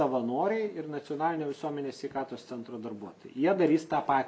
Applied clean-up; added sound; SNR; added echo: none; none; none; none.